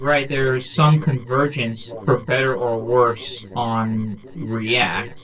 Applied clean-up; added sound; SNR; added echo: neural separator model SepFormer DNS4.